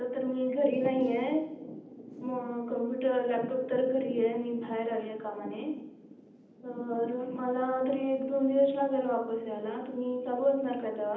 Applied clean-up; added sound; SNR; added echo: none; Thunder / Rain; 15 dB; reverberation time 0.8 s.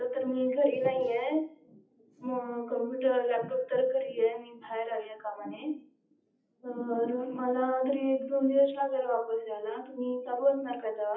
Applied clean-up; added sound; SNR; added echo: classical method WPE with log-MMSE.